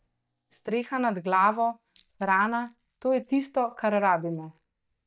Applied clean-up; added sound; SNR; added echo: neural mask model DeepFilterNet 3.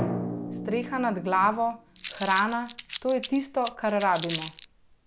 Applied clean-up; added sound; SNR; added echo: none; Crumpling, crinkling + Drum; 8 dB; none.